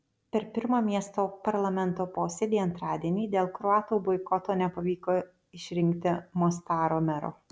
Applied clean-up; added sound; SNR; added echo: none; none; none; none.